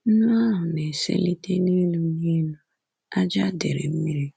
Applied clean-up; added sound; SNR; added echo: none; none; none; none.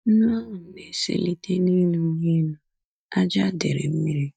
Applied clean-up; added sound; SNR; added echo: neural mask model DeepFilterNet 3.